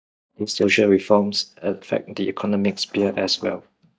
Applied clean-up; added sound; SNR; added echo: neural mask model DeepFilterNet 3.